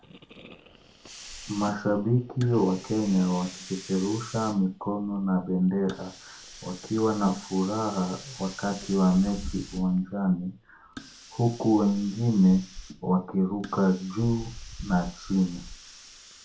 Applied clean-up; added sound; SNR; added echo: none; Hiss; 17 dB; reverberation time 0.2 s.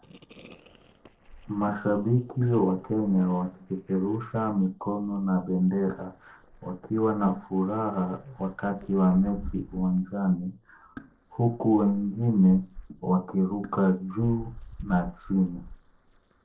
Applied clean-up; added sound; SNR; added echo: neural separator model SepFormer DNS4.